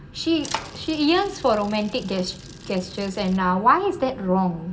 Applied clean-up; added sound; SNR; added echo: none; Bicycle; 16 dB; reverberation time 0.7 s.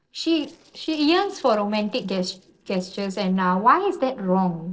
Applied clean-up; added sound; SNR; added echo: neural separator model SepFormer DNS4.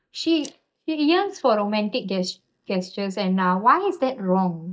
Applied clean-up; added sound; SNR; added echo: neural mask model DeepFilterNet 3.